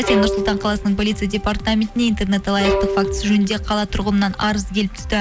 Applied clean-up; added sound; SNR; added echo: none; Bowed string instrument; 6 dB; none.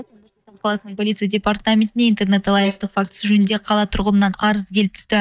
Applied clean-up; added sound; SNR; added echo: neural mask model DeepFilterNet 3.